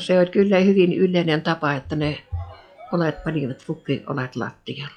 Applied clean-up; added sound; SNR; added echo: classical method log-MMSE.